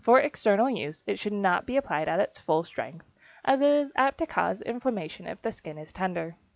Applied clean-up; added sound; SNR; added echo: none; none; none; none.